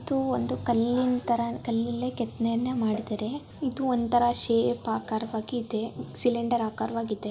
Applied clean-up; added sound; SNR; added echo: none; none; none; none.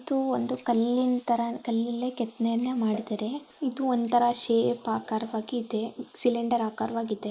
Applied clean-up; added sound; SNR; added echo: neural mask model Resemble Enhance denoiser.